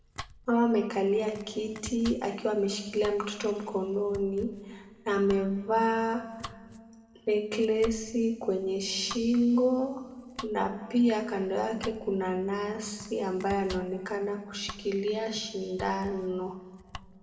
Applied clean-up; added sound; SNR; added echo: none; Domestic sounds, home sounds; 19 dB; reverberation time 1.7 s.